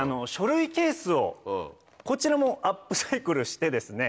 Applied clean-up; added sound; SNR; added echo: none; none; none; none.